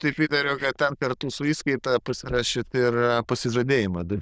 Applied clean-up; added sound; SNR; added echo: neural diffusion model UNIVERSE++.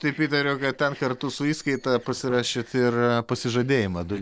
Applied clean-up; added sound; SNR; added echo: neural separator model SepFormer DNS4.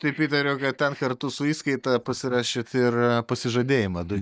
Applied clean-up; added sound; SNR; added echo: neural mask model DeepFilterNet 3.